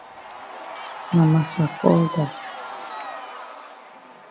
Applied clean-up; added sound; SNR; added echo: none; Crowd / Cheering; 11 dB; none.